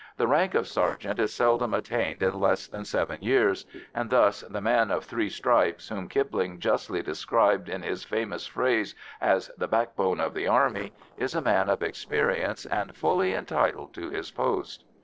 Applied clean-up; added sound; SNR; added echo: neural separator model SepFormer DNS4.